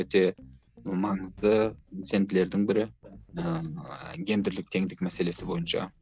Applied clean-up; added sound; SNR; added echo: none; none; none; none.